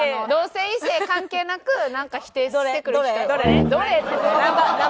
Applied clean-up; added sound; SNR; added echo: none; Brass instrument; 3 dB; none.